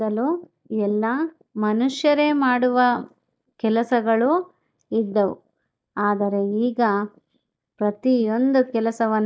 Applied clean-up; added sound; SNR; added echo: neural mask model DeepFilterNet 3.